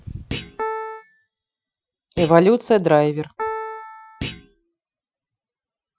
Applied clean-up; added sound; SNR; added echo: classical method Wiener filter.